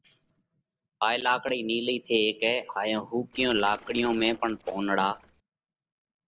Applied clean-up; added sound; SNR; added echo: neural separator model SepFormer DNS4.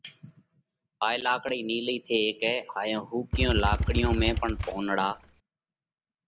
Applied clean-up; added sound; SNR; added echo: none; Motorcycle / Engine; -1 dB; none.